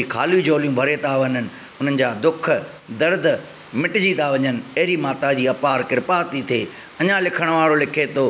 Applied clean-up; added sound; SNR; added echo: none; none; none; none.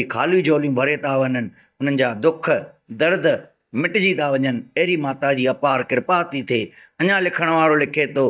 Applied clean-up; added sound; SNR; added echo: neural mask model DeepFilterNet 3.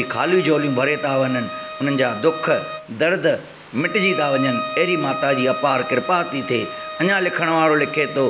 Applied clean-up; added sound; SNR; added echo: none; Bowed string instrument; 10 dB; none.